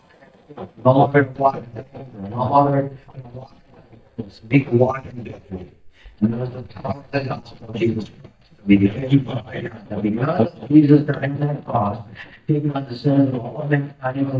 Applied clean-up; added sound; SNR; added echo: neural mask model DeepFilterNet 3.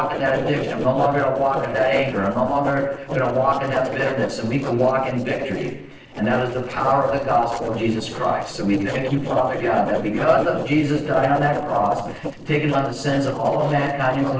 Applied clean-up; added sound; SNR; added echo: neural separator model SepFormer DNS4.